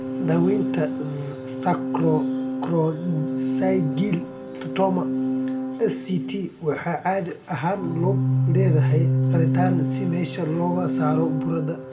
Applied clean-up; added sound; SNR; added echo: none; Organ; -1 dB; reverberation time 0.4 s.